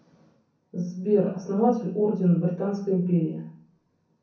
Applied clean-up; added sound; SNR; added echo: none; none; none; reverberation time 0.6 s.